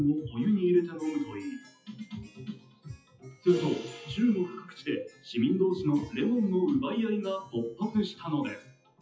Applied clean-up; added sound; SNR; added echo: classical method WPE with log-MMSE.